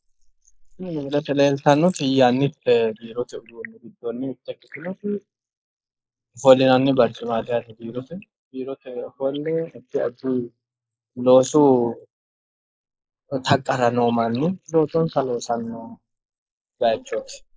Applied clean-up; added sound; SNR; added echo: neural mask model Resemble Enhance denoiser.